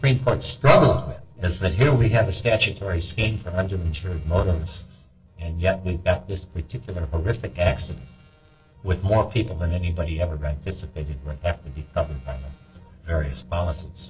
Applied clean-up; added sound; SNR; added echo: neural separator model SepFormer DNS4.